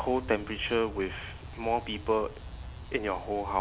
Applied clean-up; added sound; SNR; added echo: none; Aircraft; 11 dB; none.